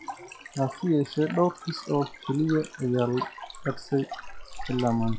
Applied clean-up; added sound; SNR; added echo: classical method log-MMSE.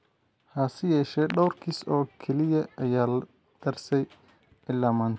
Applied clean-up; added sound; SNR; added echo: none; none; none; none.